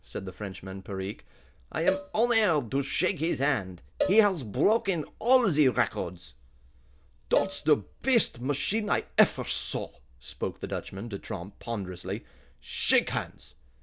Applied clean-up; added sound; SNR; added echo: none; Cowbell; 9 dB; none.